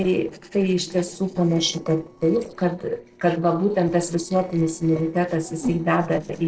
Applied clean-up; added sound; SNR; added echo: neural separator model SepFormer DNS4.